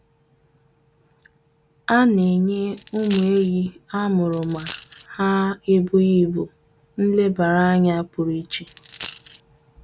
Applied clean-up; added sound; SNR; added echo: none; Coin (dropping); 12 dB; none.